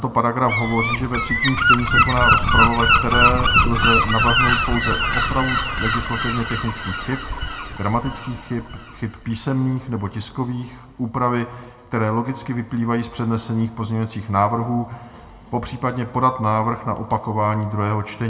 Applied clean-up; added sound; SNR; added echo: none; Gull, seagull; 0 dB; reverberation time 1.0 s.